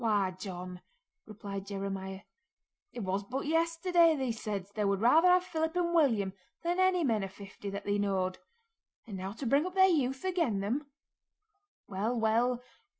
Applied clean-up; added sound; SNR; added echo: none; none; none; none.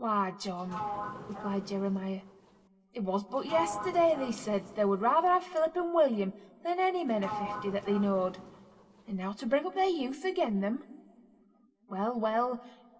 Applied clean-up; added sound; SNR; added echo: none; Sliding door; 10 dB; reverberation time 1.6 s.